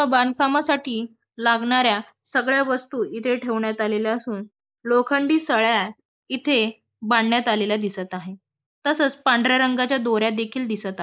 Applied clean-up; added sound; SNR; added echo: neural mask model Resemble Enhance denoiser.